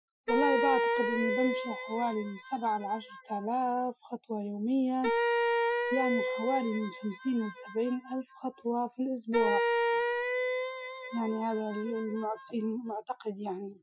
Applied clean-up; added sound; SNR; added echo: classical method Wiener filter.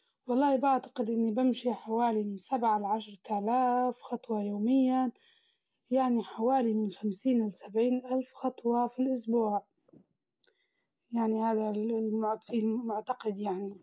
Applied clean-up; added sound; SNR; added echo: none; none; none; none.